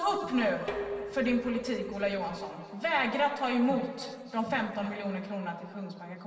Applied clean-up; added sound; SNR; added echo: none; Dishes, pots, and pans; 11 dB; reverberation time 2.4 s.